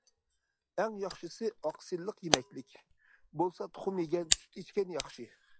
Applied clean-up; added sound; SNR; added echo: classical method log-MMSE.